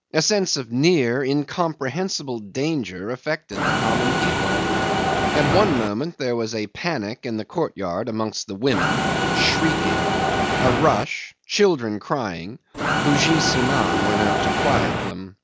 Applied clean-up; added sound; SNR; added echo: none; Mechanisms; -2 dB; none.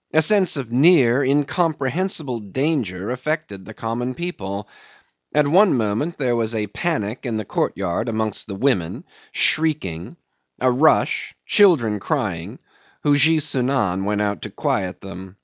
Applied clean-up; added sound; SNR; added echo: none; none; none; none.